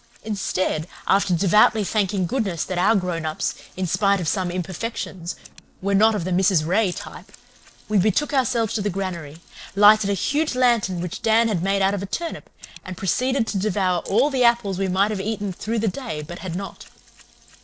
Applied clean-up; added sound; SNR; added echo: neural separator model SepFormer DNS4.